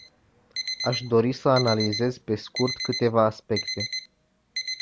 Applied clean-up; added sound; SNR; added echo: none; Alarm; 8 dB; none.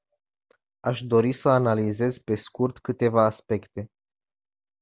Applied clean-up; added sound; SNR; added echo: none; none; none; none.